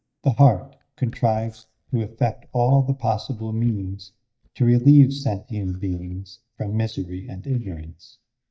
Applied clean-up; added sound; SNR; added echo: neural mask model DeepFilterNet 3.